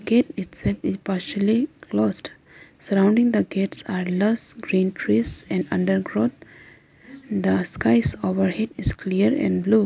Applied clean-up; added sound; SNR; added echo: none; none; none; none.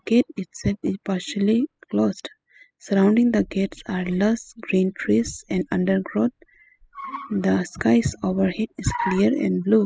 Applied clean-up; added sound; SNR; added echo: classical method spectral subtraction.